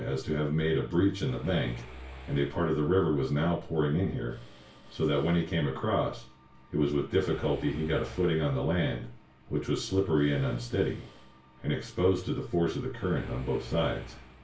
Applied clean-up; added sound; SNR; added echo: none; Mechanisms; 20 dB; reverberation time 0.3 s.